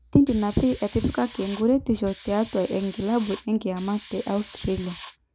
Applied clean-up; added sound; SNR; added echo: none; Hiss; 12 dB; none.